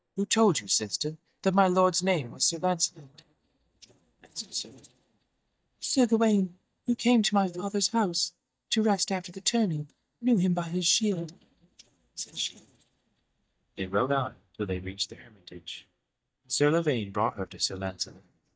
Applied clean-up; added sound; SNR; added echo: neural mask model DeepFilterNet 3.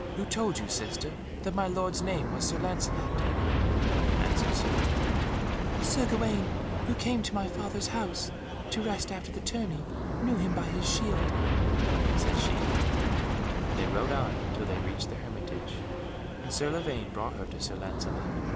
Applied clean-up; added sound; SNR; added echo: none; Aircraft; -5 dB; none.